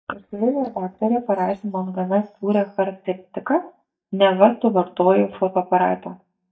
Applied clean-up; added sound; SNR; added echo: neural mask model DeepFilterNet 3.